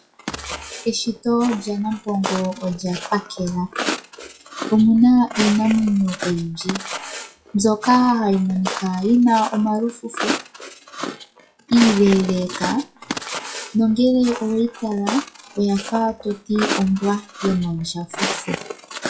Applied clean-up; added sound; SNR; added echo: classical method WPE with log-MMSE.